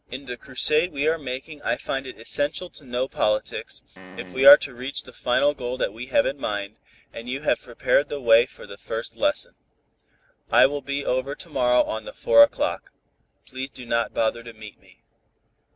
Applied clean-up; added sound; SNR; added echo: none; Fart; 17 dB; none.